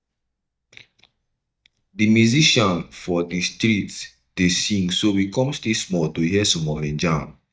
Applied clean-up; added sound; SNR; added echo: neural mask model DeepFilterNet 3.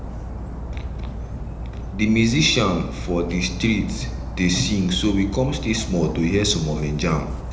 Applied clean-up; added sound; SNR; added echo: none; Dog; 7 dB; reverberation time 0.7 s.